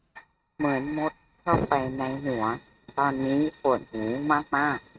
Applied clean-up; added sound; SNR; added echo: neural mask model RNNoise.